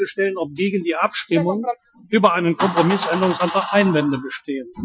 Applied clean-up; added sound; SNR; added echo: classical method Wiener filter.